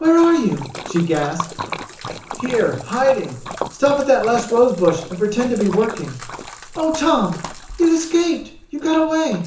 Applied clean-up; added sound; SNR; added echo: none; Splash, splatter; 13 dB; reverberation time 0.7 s.